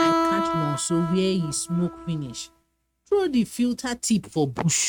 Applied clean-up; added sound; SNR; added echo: neural mask model RNNoise.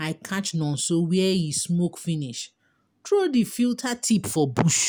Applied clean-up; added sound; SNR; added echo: none; none; none; none.